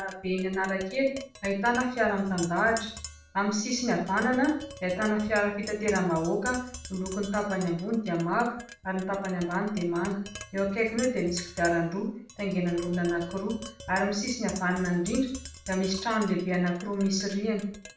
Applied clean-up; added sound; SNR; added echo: none; Tap; 16 dB; reverberation time 0.5 s.